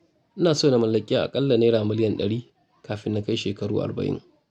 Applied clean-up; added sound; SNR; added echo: none; none; none; none.